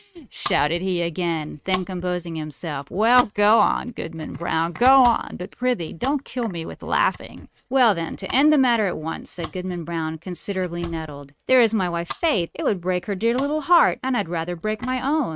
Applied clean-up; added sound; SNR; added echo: neural mask model RNNoise.